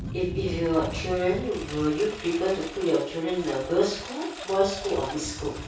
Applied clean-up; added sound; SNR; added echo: none; Engine; 10 dB; reverberation time 0.6 s.